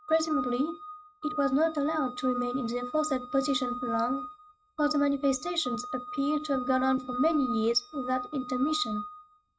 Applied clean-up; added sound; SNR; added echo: neural mask model RNNoise.